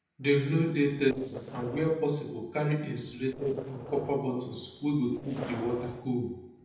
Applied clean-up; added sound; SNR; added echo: neural separator model SepFormer DNS4.